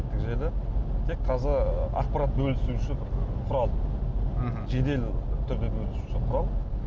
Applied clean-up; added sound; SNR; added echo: none; none; none; none.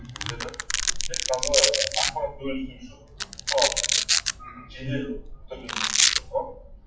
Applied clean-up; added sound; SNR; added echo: classical method WPE with log-MMSE.